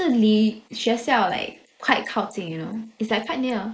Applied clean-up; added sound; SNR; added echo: neural mask model Resemble Enhance denoiser.